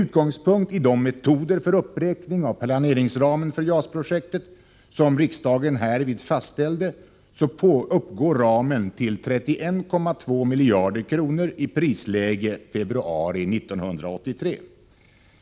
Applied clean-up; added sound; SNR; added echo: none; none; none; none.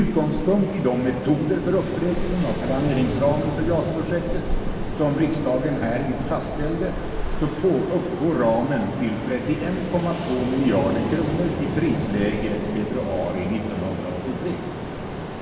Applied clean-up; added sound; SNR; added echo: none; Ocean; 5 dB; reverberation time 2.4 s.